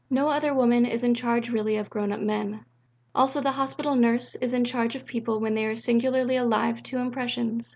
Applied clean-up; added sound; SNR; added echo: none; none; none; none.